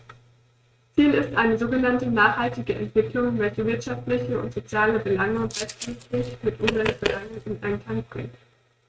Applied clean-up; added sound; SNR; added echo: neural mask model RNNoise.